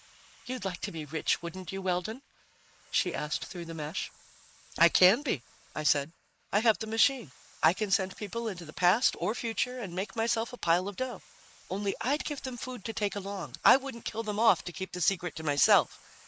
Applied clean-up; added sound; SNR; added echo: neural mask model Resemble Enhance denoiser.